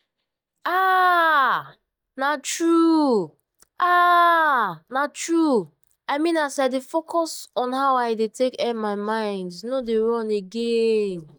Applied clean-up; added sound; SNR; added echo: neural mask model DeepFilterNet 3.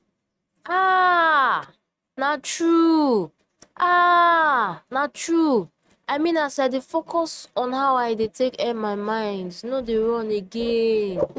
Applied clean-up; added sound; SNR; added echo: neural mask model RNNoise.